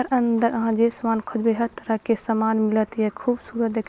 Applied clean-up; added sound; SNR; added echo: neural mask model Resemble Enhance denoiser.